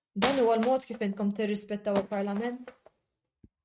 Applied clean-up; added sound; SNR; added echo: neural mask model RNNoise.